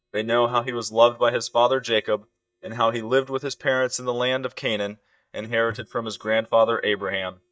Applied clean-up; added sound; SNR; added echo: neural mask model DeepFilterNet 3.